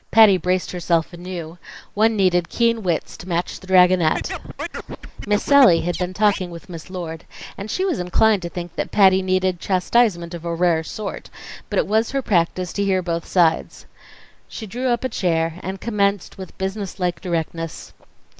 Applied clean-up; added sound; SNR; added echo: neural mask model Resemble Enhance denoiser.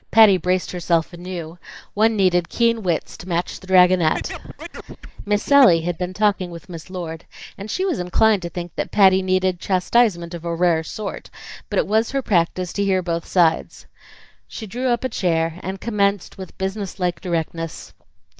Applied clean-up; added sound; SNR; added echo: neural mask model DeepFilterNet 3.